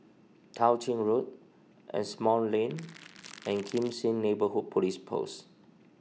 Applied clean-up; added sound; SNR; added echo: none; Crackle; 19 dB; none.